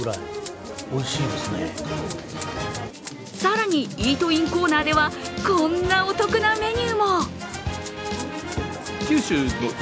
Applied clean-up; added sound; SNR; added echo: none; Rattle (instrument); 18 dB; none.